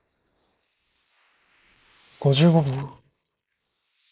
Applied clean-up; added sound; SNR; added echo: neural mask model Resemble Enhance denoiser.